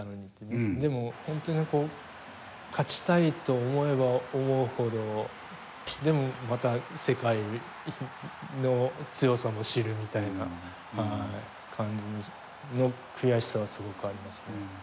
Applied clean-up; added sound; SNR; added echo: none; Shatter / Crushing; 19 dB; none.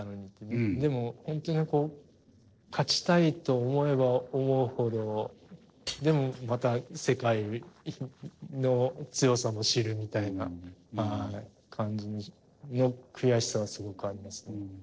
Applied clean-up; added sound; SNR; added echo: neural separator model SepFormer DNS4.